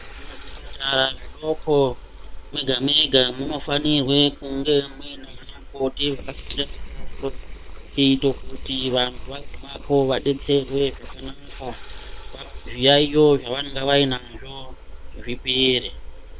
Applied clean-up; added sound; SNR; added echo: neural separator model SepFormer WHAM!.